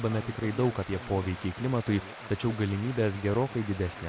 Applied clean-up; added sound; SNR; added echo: none; Stream + Applause; 15 dB; none.